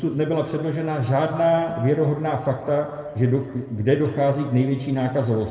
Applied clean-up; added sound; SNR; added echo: none; none; none; reverberation time 1.6 s.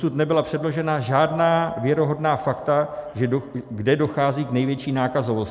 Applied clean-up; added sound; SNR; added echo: none; none; none; none.